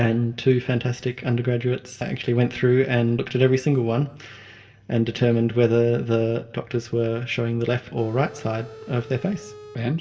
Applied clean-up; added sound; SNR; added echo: none; Telephone; 19 dB; reverberation time 0.7 s.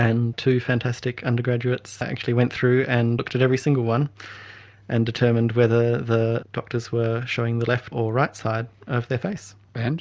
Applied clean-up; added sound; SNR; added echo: none; none; none; none.